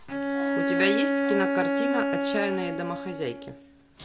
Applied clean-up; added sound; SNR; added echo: none; Bowed string instrument; -4 dB; none.